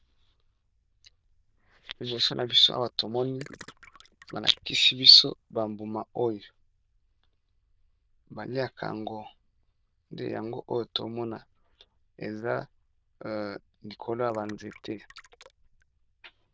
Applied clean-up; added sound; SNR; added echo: neural diffusion model UNIVERSE++.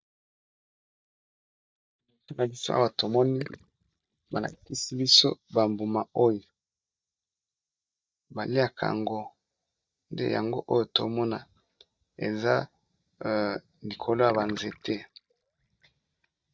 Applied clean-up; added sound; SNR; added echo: neural mask model DeepFilterNet 3.